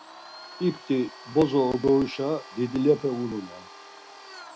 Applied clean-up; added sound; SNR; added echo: none; Domestic sounds, home sounds; 18 dB; none.